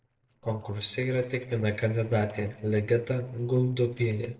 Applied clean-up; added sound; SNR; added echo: neural separator model SepFormer DNS4.